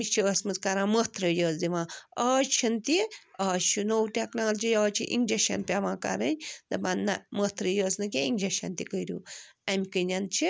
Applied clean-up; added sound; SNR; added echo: none; none; none; none.